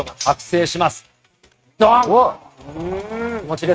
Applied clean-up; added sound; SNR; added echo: neural mask model RNNoise.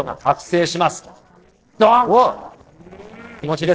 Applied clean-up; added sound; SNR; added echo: neural separator model SepFormer DNS4.